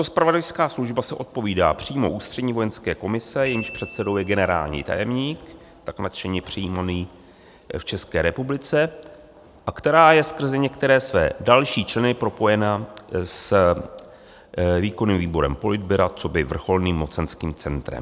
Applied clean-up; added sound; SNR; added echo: none; Bicycle bell; 17 dB; none.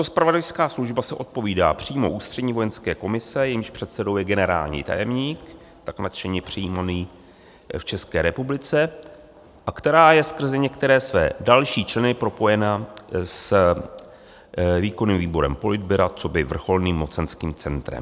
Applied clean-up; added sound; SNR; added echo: none; none; none; none.